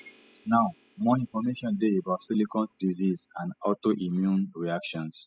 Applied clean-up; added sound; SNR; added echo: classical method spectral subtraction.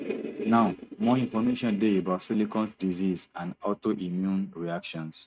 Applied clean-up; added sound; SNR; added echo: neural mask model RNNoise.